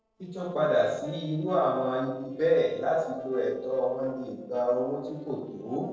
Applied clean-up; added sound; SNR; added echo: neural separator model SepFormer DNS4.